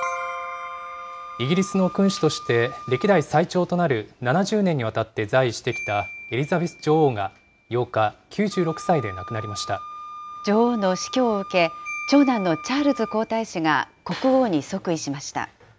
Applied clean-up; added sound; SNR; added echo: none; Marimba, xylophone + Wind instrument, woodwind instrument; 15 dB; none.